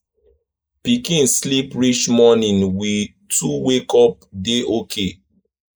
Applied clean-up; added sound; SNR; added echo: neural mask model Resemble Enhance denoiser.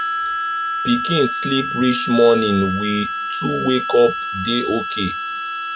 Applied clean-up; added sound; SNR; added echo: none; Harmonica; 4 dB; none.